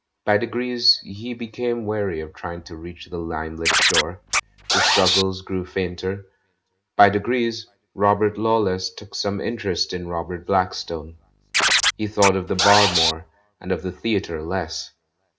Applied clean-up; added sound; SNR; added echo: none; Scratching (performance technique); -1 dB; reverberation time 0.3 s.